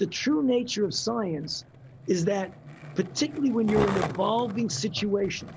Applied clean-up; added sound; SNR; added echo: none; Skateboard; 10 dB; none.